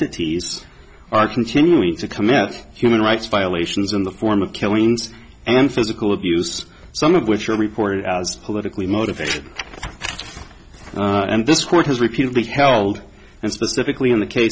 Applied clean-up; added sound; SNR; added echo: none; none; none; none.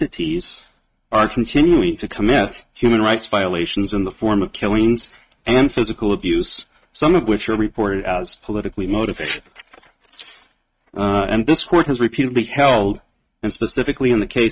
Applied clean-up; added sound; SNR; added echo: neural mask model RNNoise.